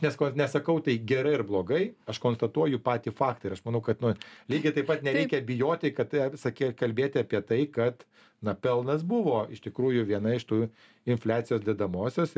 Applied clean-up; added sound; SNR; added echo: none; none; none; none.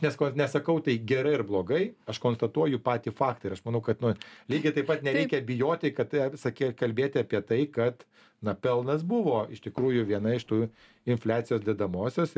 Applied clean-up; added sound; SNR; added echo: none; Fireworks; 20 dB; none.